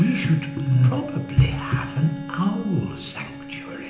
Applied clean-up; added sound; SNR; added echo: none; Bowed string instrument; 13 dB; reverberation time 0.8 s.